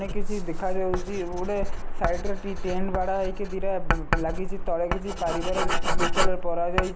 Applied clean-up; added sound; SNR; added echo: none; Writing; -5 dB; none.